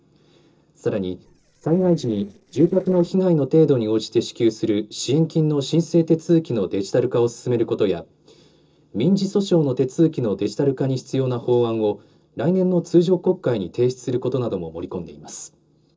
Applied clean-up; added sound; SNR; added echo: neural separator model SepFormer DNS4.